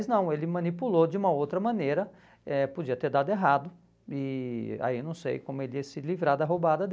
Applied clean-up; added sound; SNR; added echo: none; none; none; none.